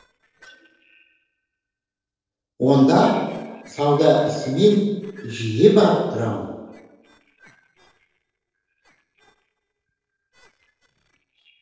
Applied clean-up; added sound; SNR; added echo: neural separator model SepFormer DNS4.